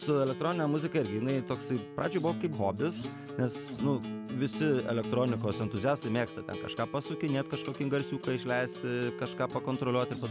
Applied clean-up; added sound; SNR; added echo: none; Acoustic guitar; 8 dB; none.